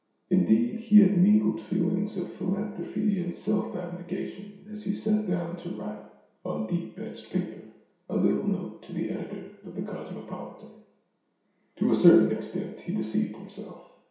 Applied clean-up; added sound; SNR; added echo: none; none; none; reverberation time 0.7 s.